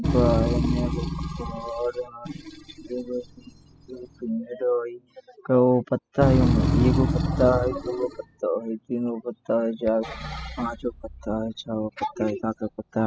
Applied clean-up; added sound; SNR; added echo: classical method spectral subtraction.